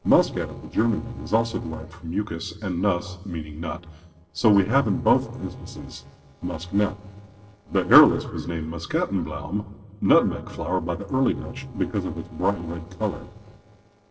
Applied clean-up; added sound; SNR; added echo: neural separator model SepFormer DNS4.